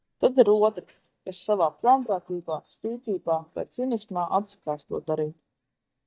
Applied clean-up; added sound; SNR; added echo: neural mask model DeepFilterNet 3.